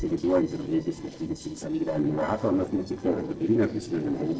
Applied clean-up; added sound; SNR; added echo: neural separator model SepFormer DNS4.